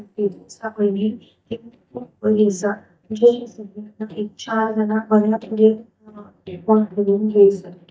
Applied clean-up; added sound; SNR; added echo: neural mask model DeepFilterNet 3.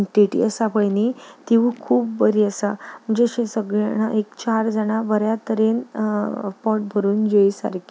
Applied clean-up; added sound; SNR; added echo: none; none; none; none.